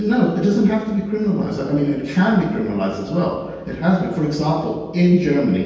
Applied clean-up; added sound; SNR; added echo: none; none; none; reverberation time 1.2 s.